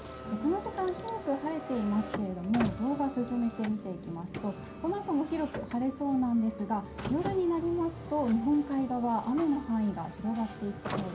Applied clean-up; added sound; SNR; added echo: none; Car; 11 dB; reverberation time 0.3 s.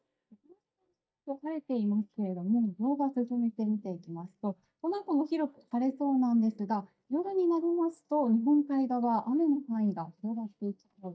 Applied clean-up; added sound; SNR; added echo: neural mask model DeepFilterNet 3.